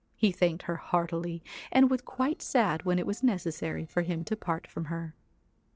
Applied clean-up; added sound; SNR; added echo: neural separator model SepFormer DNS4.